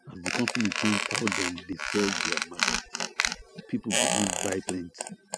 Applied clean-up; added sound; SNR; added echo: none; Squeak; -2 dB; none.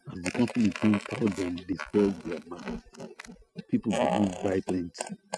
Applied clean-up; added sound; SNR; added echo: neural mask model RNNoise.